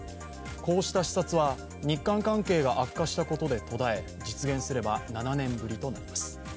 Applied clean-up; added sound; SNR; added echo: none; none; none; none.